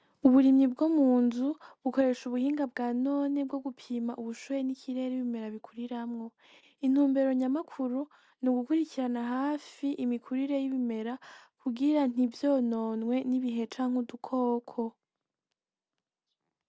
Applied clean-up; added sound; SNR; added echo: none; none; none; none.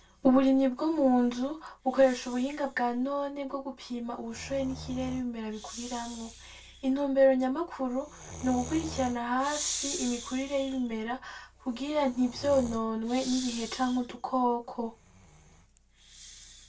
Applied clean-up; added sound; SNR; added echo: none; Breathing; 14 dB; reverberation time 0.2 s.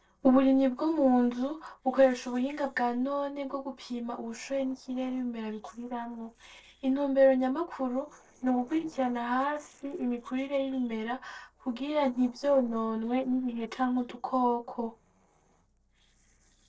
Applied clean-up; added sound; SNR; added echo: neural separator model SepFormer DNS4.